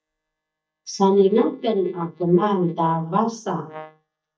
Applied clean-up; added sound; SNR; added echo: neural mask model DeepFilterNet 3.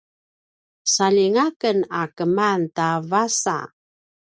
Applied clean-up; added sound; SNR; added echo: none; none; none; none.